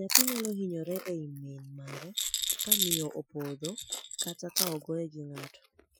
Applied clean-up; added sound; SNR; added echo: classical method Wiener filter.